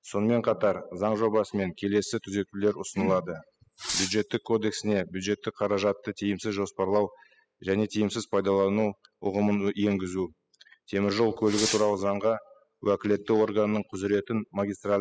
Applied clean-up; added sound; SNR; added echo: classical method spectral subtraction.